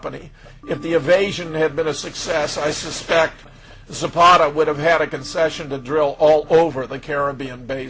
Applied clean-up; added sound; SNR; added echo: none; none; none; none.